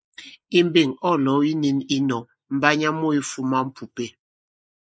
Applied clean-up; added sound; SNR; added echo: neural mask model Resemble Enhance denoiser.